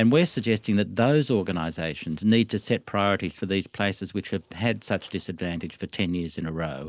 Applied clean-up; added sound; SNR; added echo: none; none; none; none.